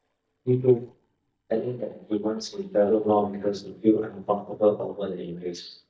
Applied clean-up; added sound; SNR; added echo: neural mask model DeepFilterNet 3.